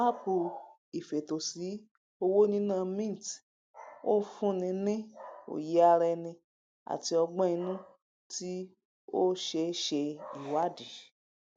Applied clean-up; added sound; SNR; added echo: none; none; none; none.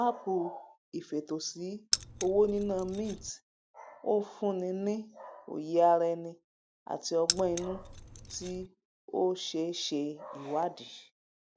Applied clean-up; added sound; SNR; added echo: none; Keys jangling; -2 dB; none.